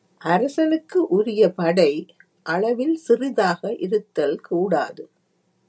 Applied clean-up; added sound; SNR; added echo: none; none; none; none.